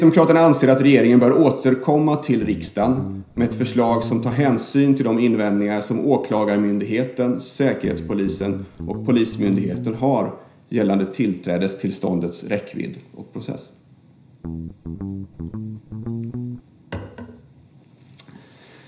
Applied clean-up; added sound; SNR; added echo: none; Guitar; 10 dB; reverberation time 0.5 s.